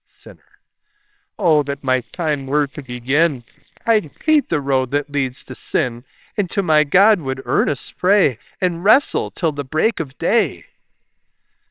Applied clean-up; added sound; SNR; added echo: neural separator model SepFormer WHAMR!.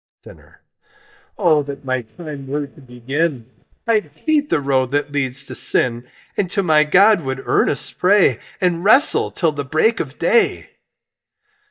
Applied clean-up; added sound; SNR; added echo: neural mask model DeepFilterNet 3.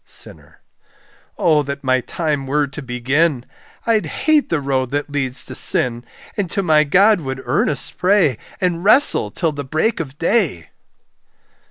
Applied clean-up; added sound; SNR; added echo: none; none; none; none.